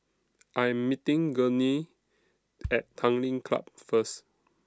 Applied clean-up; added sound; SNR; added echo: none; Bass drum; 17 dB; none.